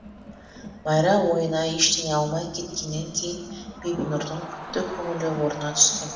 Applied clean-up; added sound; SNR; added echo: none; Crowd; 13 dB; reverberation time 1.0 s.